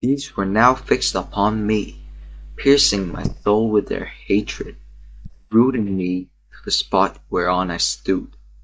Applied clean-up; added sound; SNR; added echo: neural mask model DeepFilterNet 3.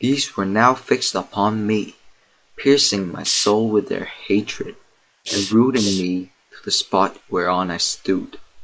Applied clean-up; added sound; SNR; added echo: neural mask model Resemble Enhance denoiser.